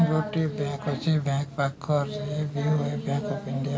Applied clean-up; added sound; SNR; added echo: none; none; none; none.